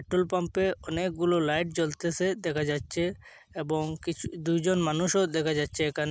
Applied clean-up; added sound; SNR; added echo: none; none; none; none.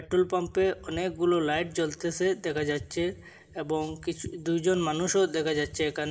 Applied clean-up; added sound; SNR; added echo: none; none; none; reverberation time 2.8 s.